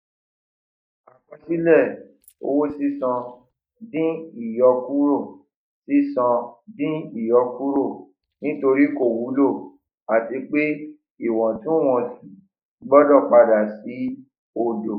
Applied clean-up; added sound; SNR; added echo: neural mask model DeepFilterNet 3.